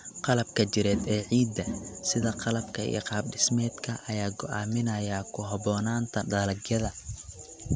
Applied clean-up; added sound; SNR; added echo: none; none; none; none.